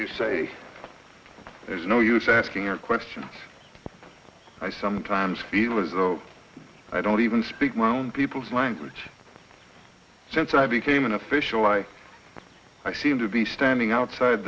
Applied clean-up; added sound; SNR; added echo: none; none; none; none.